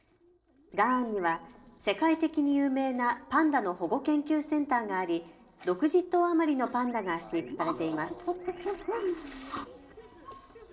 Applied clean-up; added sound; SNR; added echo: neural separator model SepFormer DNS4.